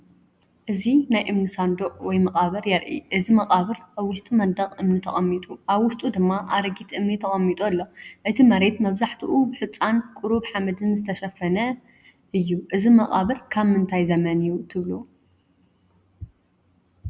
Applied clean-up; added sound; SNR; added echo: none; none; none; none.